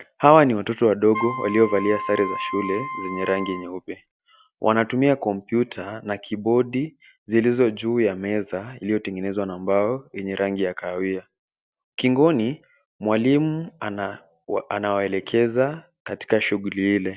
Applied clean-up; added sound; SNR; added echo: none; Wind instrument, woodwind instrument; 9 dB; none.